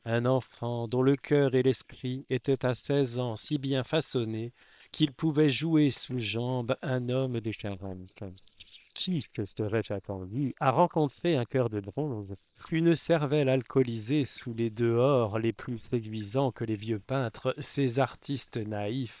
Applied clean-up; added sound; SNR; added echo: neural separator model SepFormer WHAM!.